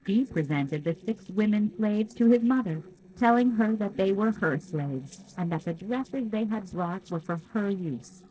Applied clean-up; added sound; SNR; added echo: neural separator model SepFormer DNS4.